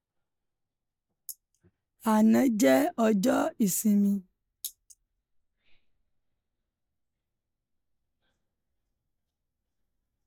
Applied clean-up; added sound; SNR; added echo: neural mask model DeepFilterNet 3.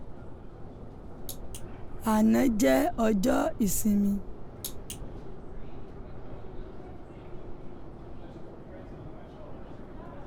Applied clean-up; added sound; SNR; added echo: none; Subway, metro, underground; 6 dB; none.